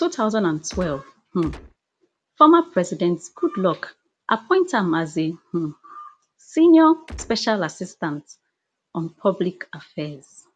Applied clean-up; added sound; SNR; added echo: none; Gunshot, gunfire; 15 dB; none.